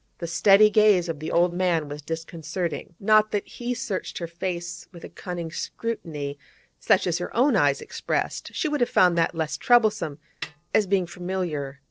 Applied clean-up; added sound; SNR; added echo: neural separator model SepFormer DNS4.